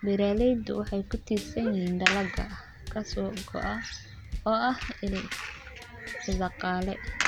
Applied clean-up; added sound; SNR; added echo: none; Drum / Drum kit; 11 dB; none.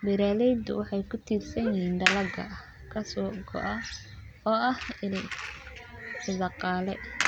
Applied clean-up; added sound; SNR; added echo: none; none; none; none.